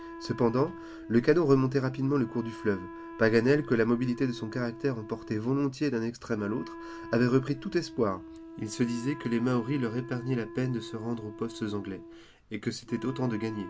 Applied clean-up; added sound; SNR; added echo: none; Wind instrument, woodwind instrument; 14 dB; none.